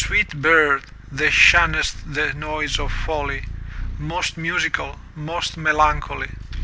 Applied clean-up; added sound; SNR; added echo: none; Purr; 9 dB; none.